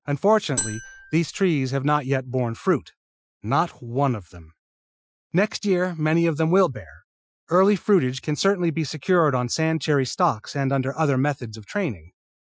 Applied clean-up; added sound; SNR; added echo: classical method Wiener filter.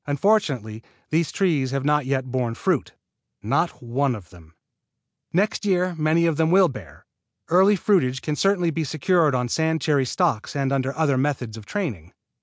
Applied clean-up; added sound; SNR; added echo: none; none; none; none.